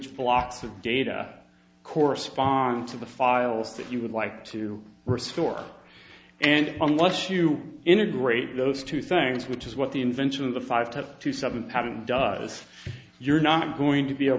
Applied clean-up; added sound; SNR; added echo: none; none; none; none.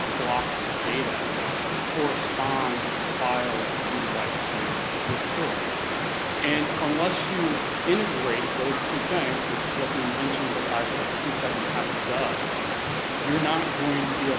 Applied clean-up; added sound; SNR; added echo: none; Stream / Liquid; -3 dB; none.